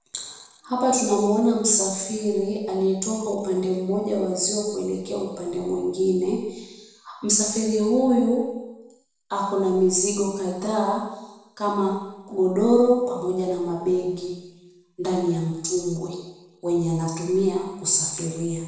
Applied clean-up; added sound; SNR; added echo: none; none; none; reverberation time 1.0 s.